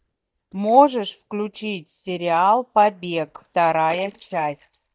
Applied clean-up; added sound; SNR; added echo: neural mask model DeepFilterNet 3.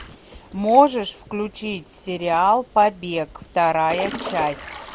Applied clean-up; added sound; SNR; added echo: none; Drip / Trickle, dribble / Water / Splash, splatter; 15 dB; none.